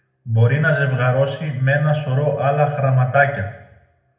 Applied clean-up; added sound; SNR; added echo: none; none; none; reverberation time 0.7 s.